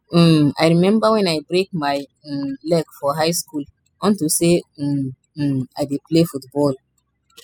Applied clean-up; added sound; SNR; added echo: classical method spectral subtraction.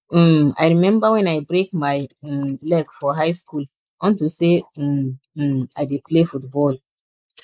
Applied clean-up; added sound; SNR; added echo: neural mask model Resemble Enhance denoiser.